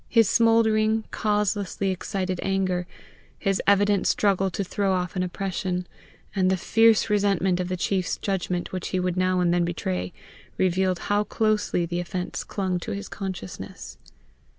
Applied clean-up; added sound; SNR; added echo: none; none; none; none.